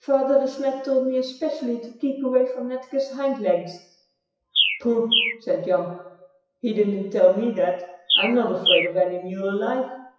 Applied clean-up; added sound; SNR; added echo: classical method WPE with log-MMSE.